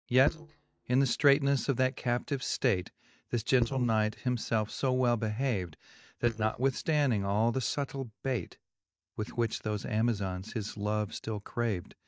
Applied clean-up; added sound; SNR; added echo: neural mask model DeepFilterNet 3.